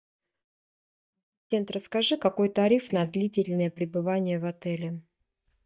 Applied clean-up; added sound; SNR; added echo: neural mask model DeepFilterNet 3.